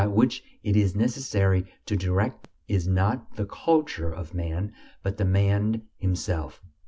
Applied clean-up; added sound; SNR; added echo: none; none; none; none.